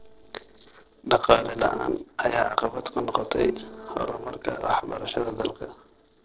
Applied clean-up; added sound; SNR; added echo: neural separator model SepFormer DNS4.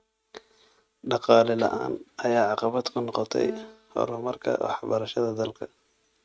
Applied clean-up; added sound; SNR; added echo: neural mask model RNNoise.